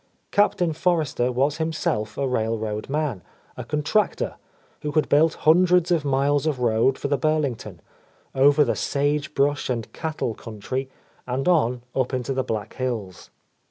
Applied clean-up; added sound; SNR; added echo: none; none; none; none.